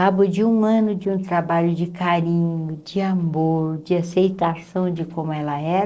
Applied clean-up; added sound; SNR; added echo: neural separator model SepFormer DNS4.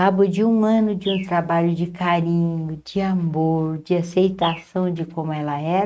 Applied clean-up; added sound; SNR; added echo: neural mask model RNNoise.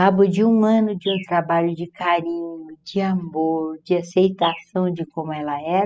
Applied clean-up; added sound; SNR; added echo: classical method spectral subtraction.